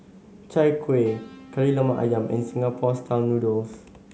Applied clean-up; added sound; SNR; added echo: none; Electric guitar / Bass guitar; 18 dB; none.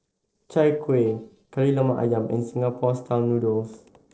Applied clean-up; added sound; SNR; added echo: neural separator model SepFormer DNS4.